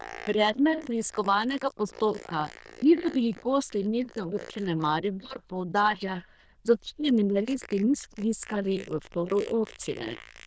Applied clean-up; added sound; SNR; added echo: neural diffusion model UNIVERSE++.